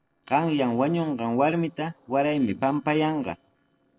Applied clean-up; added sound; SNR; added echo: neural separator model SepFormer DNS4.